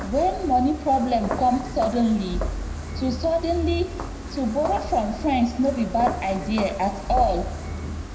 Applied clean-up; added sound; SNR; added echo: none; Walk, footsteps; 7 dB; reverberation time 0.7 s.